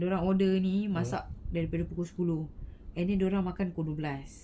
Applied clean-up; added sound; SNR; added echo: none; none; none; none.